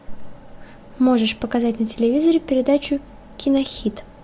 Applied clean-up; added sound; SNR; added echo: none; none; none; none.